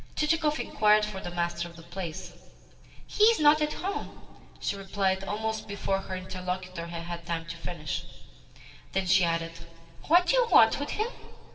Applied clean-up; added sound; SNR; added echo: none; none; none; reverberation time 1.9 s.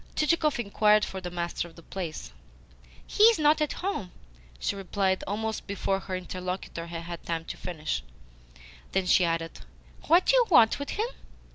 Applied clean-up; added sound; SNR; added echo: none; none; none; none.